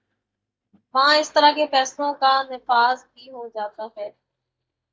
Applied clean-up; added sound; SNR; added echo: neural mask model DeepFilterNet 3.